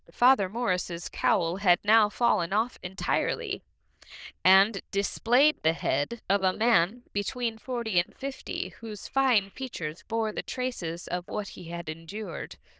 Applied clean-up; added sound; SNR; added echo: neural diffusion model UNIVERSE++.